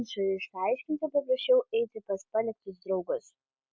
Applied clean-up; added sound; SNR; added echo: none; none; none; none.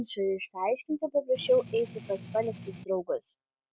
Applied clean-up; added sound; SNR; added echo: none; Strum; 14 dB; none.